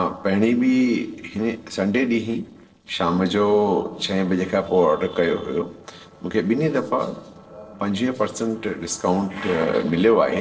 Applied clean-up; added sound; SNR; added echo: neural separator model SepFormer DNS4.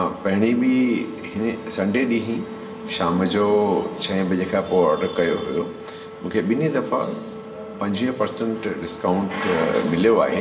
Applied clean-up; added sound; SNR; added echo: none; Organ; 17 dB; reverberation time 2.6 s.